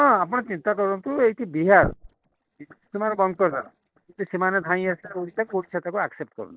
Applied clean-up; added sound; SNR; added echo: neural mask model DeepFilterNet 3.